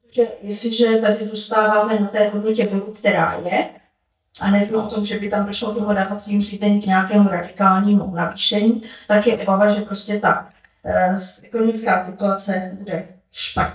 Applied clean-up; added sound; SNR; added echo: neural mask model DeepFilterNet 3.